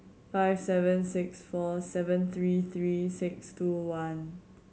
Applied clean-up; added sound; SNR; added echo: none; none; none; none.